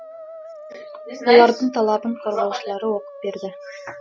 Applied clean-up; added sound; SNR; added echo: none; Musical instrument; 17 dB; none.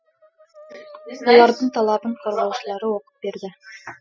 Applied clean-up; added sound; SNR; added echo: classical method spectral subtraction.